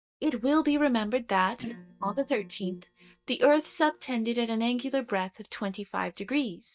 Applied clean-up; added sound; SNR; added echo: neural mask model DeepFilterNet 3.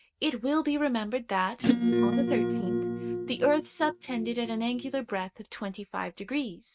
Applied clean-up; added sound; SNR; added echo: neural mask model RNNoise.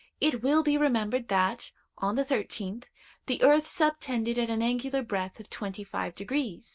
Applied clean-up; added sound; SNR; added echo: none; none; none; none.